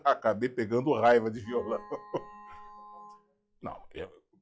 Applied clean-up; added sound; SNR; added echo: classical method log-MMSE.